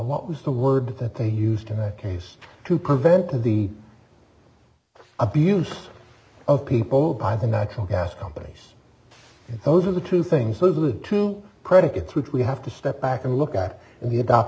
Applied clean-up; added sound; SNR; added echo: none; none; none; none.